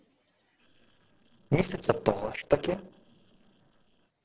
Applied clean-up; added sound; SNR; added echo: neural separator model SepFormer DNS4.